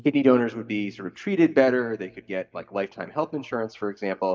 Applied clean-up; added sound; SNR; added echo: neural mask model DeepFilterNet 3.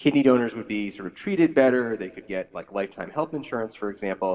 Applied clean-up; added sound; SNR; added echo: neural separator model SepFormer DNS4.